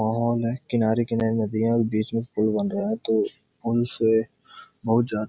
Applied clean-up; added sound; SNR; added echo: none; none; none; none.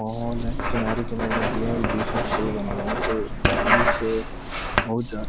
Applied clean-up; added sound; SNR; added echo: none; Writing; -4 dB; none.